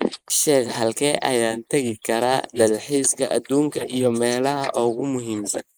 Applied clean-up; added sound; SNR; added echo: neural mask model Resemble Enhance denoiser.